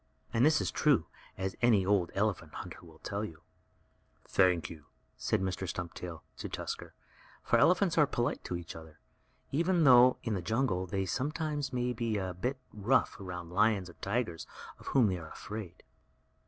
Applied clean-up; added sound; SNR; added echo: none; none; none; none.